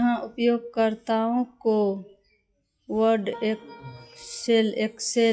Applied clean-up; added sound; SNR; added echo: classical method WPE with log-MMSE.